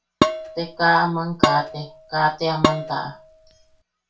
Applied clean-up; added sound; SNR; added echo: none; Dishes, pots, and pans; 1 dB; reverberation time 0.3 s.